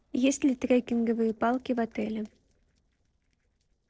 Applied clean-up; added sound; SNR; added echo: neural separator model SepFormer DNS4.